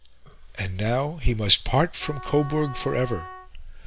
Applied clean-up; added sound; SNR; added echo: none; Wind instrument, woodwind instrument; 15 dB; none.